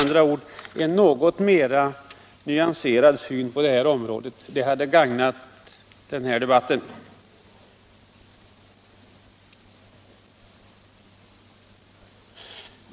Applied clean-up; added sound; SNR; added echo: none; none; none; none.